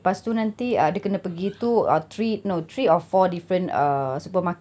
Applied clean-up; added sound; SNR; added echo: none; none; none; none.